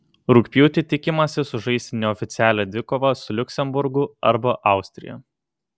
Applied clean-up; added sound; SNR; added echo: none; none; none; none.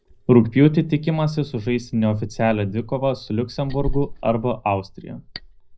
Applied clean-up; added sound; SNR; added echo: neural mask model DeepFilterNet 3.